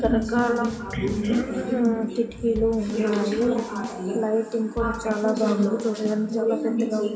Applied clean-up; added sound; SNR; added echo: none; Drum kit; 15 dB; reverberation time 2.3 s.